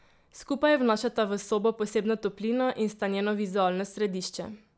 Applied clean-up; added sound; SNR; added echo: none; none; none; none.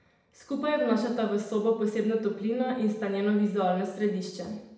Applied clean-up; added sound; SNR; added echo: none; none; none; reverberation time 0.8 s.